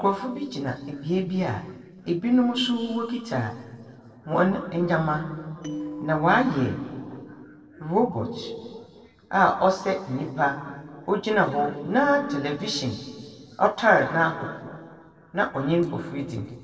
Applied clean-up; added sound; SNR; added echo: neural separator model SepFormer DNS4.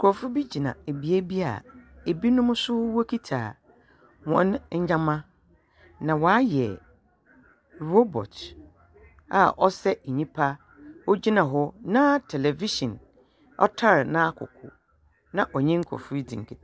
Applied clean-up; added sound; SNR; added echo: none; none; none; none.